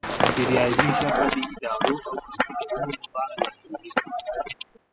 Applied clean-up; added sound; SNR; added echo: classical method spectral subtraction.